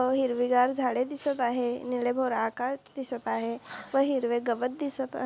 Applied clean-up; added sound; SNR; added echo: none; none; none; none.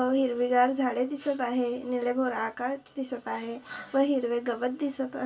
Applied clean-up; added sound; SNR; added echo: none; none; none; reverberation time 0.2 s.